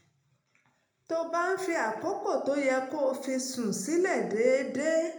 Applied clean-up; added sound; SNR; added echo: none; none; none; reverberation time 0.7 s.